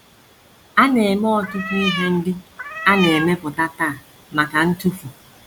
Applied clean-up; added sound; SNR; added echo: none; Cat; 6 dB; none.